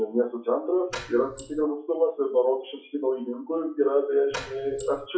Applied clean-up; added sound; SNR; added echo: classical method WPE with log-MMSE.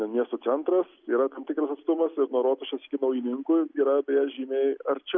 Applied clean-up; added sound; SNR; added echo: none; none; none; none.